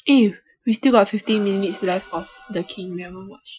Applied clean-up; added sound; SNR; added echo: classical method Wiener filter.